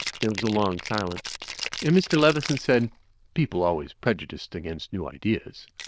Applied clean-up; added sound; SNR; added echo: neural diffusion model UNIVERSE++.